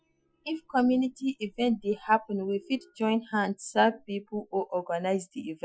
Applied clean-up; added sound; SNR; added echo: classical method Wiener filter.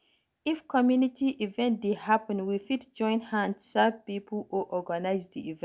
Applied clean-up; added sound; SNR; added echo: none; none; none; none.